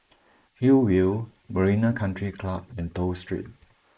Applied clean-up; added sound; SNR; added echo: neural mask model Resemble Enhance denoiser.